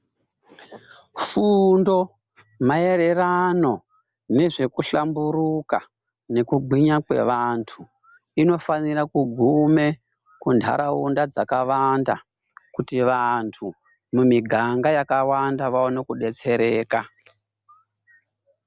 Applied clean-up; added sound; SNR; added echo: none; none; none; none.